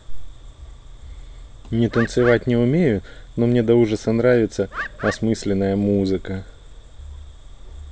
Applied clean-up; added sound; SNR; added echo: none; Bird; 9 dB; none.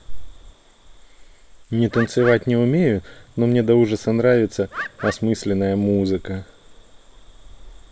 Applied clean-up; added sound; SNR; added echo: neural mask model Resemble Enhance denoiser.